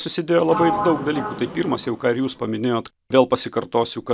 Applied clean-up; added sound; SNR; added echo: none; Sliding door; 7 dB; none.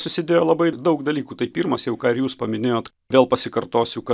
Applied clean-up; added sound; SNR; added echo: none; none; none; none.